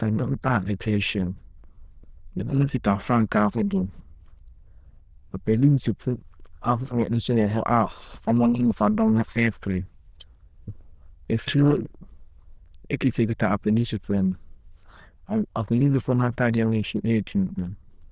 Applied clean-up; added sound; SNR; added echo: neural diffusion model UNIVERSE++.